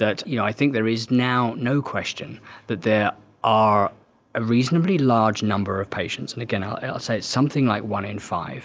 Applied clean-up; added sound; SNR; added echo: none; none; none; none.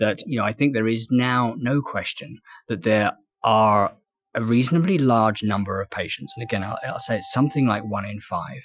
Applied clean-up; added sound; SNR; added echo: classical method Wiener filter.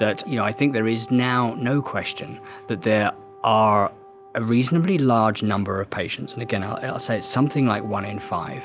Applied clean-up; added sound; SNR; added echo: none; Wind instrument, woodwind instrument; 18 dB; none.